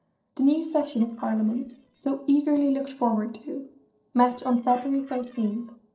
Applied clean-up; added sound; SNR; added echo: neural separator model SepFormer DNS4.